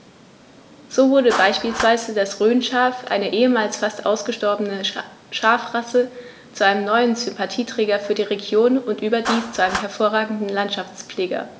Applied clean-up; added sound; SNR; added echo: none; Clapping; 15 dB; none.